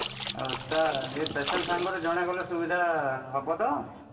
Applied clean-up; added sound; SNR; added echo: none; Splash, splatter; 9 dB; reverberation time 1.6 s.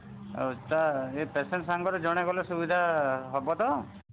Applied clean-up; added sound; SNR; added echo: none; none; none; none.